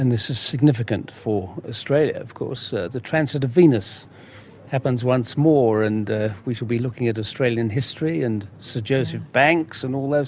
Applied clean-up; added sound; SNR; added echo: none; none; none; none.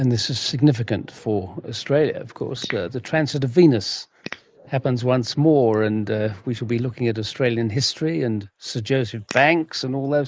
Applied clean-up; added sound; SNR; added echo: neural mask model Resemble Enhance denoiser.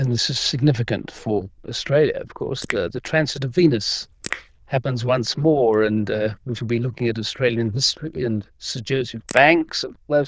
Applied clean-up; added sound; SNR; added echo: neural diffusion model UNIVERSE++.